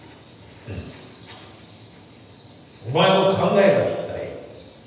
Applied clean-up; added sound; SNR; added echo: none; none; none; reverberation time 1.1 s.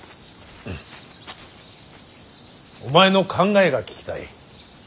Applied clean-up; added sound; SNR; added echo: none; none; none; none.